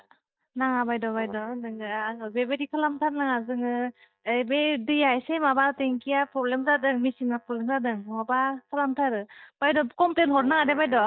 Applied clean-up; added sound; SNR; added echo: neural mask model DeepFilterNet 3.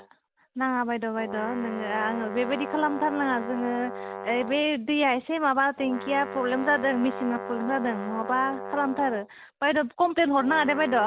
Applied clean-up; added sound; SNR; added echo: none; Brass instrument; 11 dB; none.